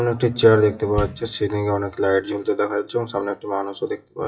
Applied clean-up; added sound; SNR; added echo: classical method WPE with log-MMSE.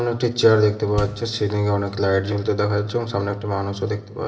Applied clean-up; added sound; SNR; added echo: none; Bass drum; 18 dB; reverberation time 0.9 s.